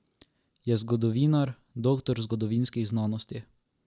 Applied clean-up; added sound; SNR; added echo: none; none; none; none.